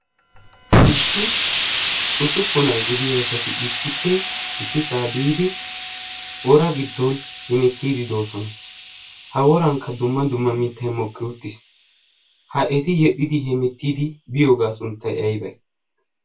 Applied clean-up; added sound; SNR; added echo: none; Explosion; 1 dB; reverberation time 0.2 s.